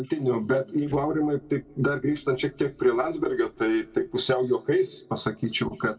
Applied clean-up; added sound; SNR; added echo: neural separator model SepFormer DNS4.